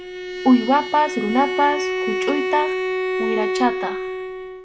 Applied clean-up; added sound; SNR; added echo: none; Bowed string instrument; 3 dB; none.